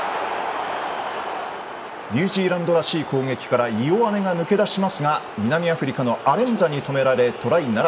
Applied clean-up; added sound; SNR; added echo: none; none; none; none.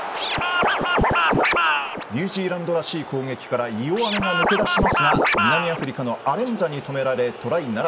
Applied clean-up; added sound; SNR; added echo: none; Scratching (performance technique); -5 dB; none.